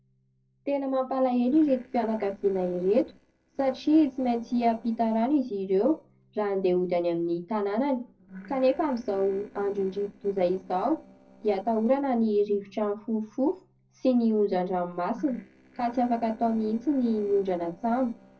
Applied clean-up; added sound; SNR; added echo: neural separator model SepFormer DNS4.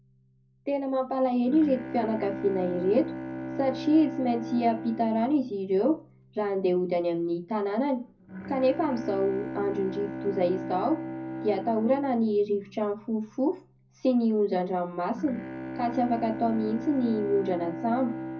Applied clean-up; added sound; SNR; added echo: none; Bowed string instrument; 10 dB; reverberation time 0.4 s.